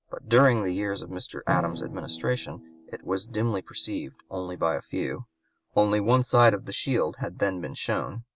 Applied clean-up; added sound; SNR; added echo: none; Drum; 16 dB; none.